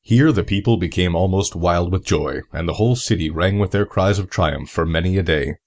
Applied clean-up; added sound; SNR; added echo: none; none; none; none.